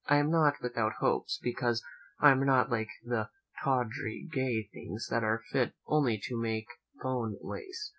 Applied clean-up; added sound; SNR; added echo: none; none; none; none.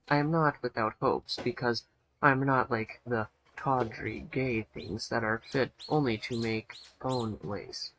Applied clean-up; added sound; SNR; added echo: neural mask model RNNoise.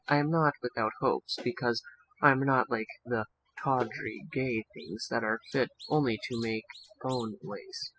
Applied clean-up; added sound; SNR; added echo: classical method spectral subtraction.